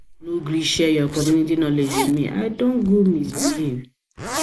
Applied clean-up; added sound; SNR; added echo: neural mask model Resemble Enhance denoiser.